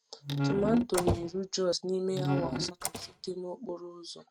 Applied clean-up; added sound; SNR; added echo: neural mask model RNNoise.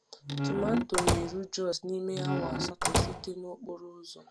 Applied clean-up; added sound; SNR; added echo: none; Squeak / Slam / Wood; -3 dB; none.